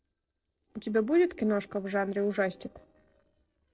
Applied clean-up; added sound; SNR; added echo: neural separator model SepFormer DNS4.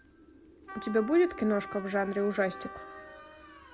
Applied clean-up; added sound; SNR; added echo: none; Trumpet; 15 dB; none.